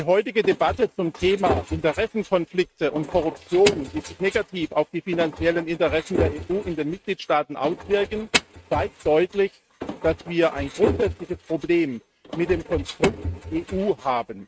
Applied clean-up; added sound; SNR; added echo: neural mask model RNNoise.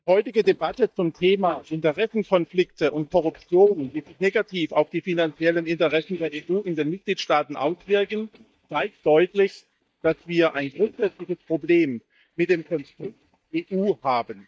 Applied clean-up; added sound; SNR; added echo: neural mask model DeepFilterNet 3.